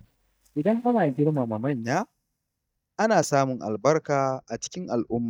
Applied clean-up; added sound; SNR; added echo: neural mask model DeepFilterNet 3.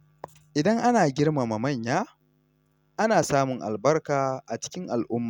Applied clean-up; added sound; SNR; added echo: none; none; none; none.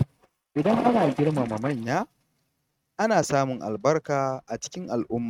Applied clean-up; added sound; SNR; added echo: neural mask model RNNoise.